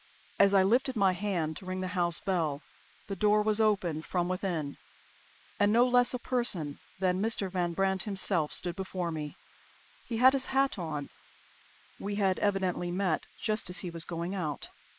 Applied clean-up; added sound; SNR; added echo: neural mask model Resemble Enhance denoiser.